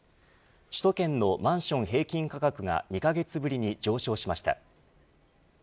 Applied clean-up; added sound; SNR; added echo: none; none; none; none.